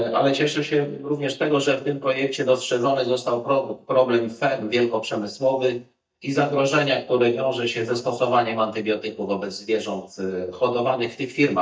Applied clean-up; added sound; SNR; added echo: neural mask model DeepFilterNet 3.